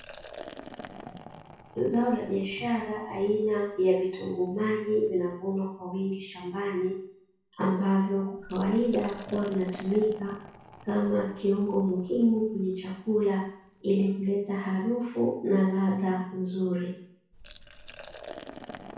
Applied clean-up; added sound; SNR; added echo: none; Liquid; 20 dB; reverberation time 0.6 s.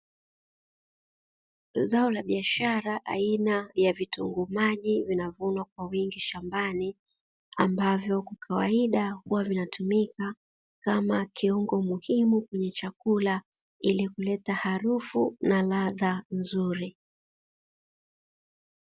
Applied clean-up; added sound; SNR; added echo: none; none; none; none.